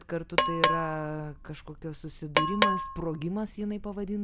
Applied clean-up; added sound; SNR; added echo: none; Percussion; -3 dB; none.